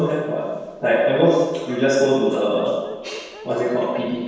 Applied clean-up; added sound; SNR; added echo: none; Dog; 19 dB; reverberation time 1.2 s.